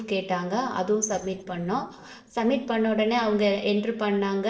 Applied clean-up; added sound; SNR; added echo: neural separator model SepFormer DNS4.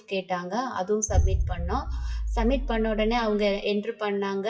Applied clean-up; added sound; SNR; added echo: classical method WPE with log-MMSE.